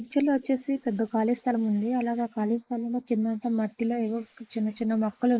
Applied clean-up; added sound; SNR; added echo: neural mask model Resemble Enhance denoiser.